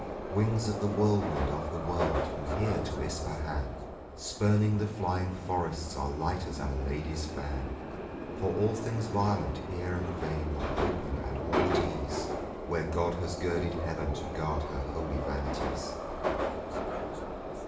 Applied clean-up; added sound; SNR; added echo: none; Subway, metro, underground; 3 dB; reverberation time 0.9 s.